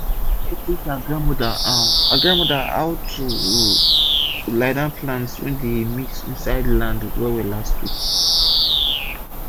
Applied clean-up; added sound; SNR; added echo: none; Bird vocalization, bird call, bird song; -5 dB; none.